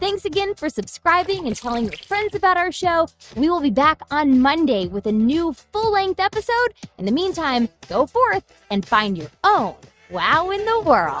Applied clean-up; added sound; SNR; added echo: neural mask model RNNoise.